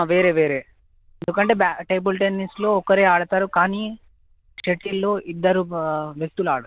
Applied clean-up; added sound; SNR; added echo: neural diffusion model UNIVERSE++.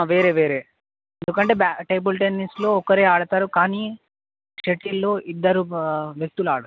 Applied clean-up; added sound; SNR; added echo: none; Bowed string instrument; 19 dB; none.